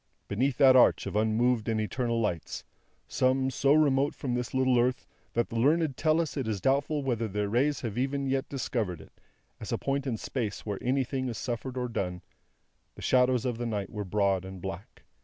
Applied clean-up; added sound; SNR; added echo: none; none; none; none.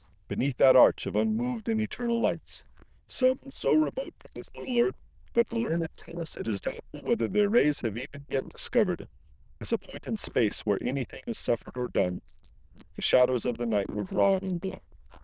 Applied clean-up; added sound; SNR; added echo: neural diffusion model UNIVERSE++.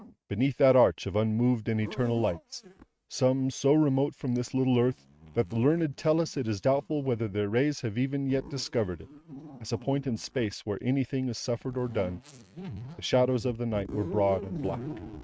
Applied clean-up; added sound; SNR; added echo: neural mask model RNNoise.